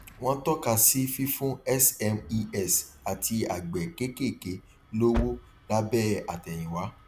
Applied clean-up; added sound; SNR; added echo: none; Engine starting; 15 dB; none.